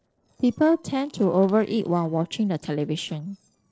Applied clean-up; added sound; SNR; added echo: neural separator model SepFormer DNS4.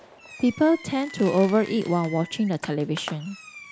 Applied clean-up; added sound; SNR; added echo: none; Fireworks; 17 dB; none.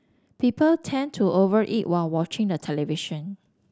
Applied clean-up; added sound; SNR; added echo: none; none; none; none.